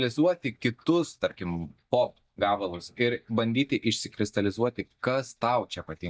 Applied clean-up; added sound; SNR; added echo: neural mask model DeepFilterNet 3.